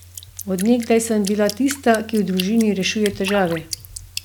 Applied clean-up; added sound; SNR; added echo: none; Drip; 15 dB; none.